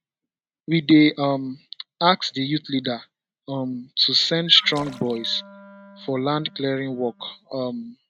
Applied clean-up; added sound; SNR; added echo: neural mask model RNNoise.